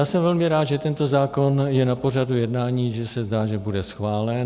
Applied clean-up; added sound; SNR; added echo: none; none; none; none.